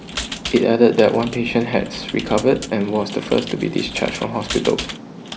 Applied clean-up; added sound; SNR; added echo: none; Computer keyboard; 13 dB; none.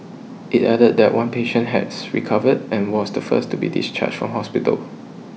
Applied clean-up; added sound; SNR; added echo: none; none; none; none.